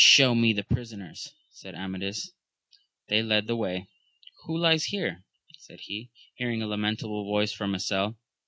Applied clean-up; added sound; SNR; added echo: none; none; none; none.